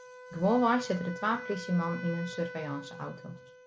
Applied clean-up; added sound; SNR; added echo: none; Wind instrument, woodwind instrument; 13 dB; none.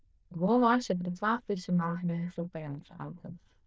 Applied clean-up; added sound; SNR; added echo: neural diffusion model UNIVERSE++.